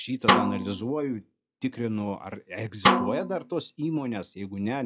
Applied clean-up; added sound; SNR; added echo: classical method log-MMSE.